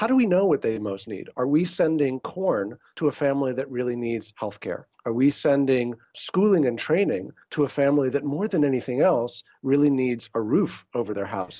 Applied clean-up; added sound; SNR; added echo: none; none; none; none.